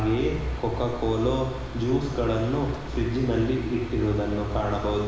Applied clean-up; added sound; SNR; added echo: none; Engine; 11 dB; reverberation time 1.0 s.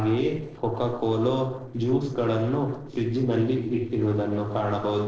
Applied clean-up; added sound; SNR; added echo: neural separator model SepFormer DNS4.